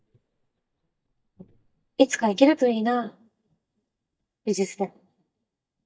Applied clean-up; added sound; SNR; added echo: neural mask model DeepFilterNet 3.